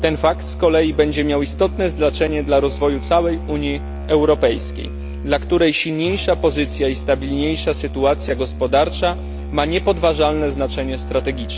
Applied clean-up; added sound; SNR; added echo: none; Musical instrument; 8 dB; none.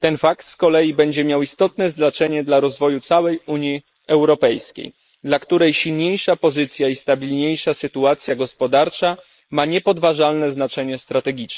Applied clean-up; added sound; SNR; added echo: neural mask model Resemble Enhance denoiser.